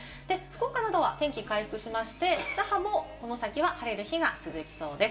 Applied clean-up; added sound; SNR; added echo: none; none; none; reverberation time 0.5 s.